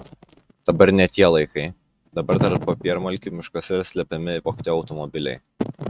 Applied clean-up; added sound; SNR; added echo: neural mask model RNNoise.